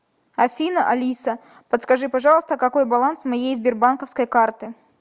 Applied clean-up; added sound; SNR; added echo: none; none; none; none.